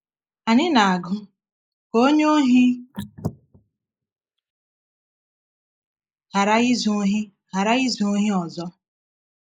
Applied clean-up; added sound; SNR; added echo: neural mask model Resemble Enhance denoiser.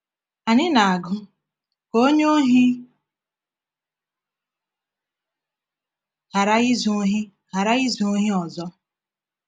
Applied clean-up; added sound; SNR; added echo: none; none; none; none.